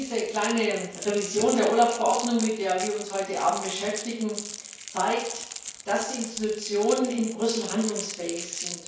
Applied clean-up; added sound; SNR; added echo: none; Crackle; 10 dB; reverberation time 0.5 s.